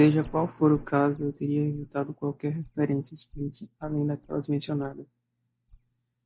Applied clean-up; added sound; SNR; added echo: neural mask model DeepFilterNet 3.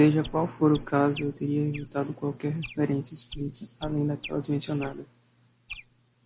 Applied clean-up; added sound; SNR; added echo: none; Chirp, tweet; 18 dB; none.